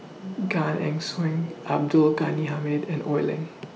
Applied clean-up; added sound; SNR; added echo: none; none; none; none.